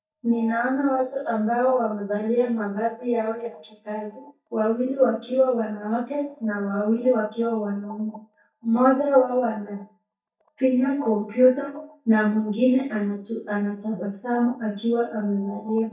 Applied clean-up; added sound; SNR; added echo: neural mask model DeepFilterNet 3.